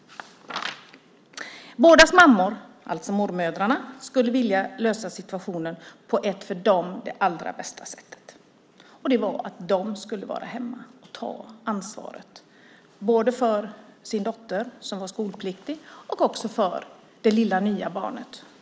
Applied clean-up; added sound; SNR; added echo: none; none; none; none.